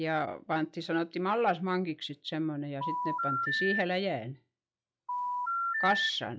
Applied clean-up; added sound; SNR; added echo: classical method log-MMSE.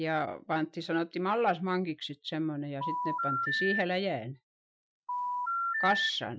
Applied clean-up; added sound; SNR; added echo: classical method Wiener filter.